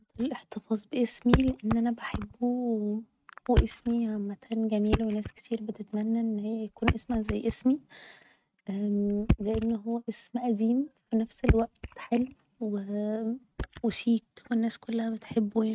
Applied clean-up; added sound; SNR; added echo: neural mask model RNNoise.